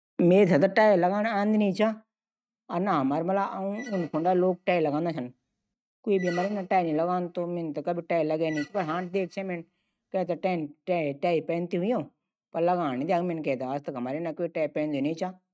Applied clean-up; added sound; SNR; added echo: neural mask model RNNoise.